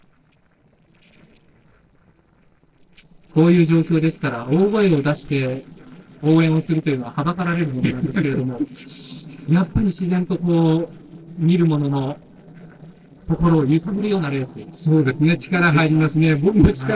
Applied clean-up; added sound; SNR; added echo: neural separator model SepFormer DNS4.